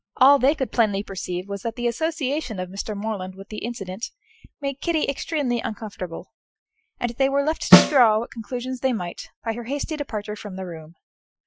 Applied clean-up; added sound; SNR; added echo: classical method Wiener filter.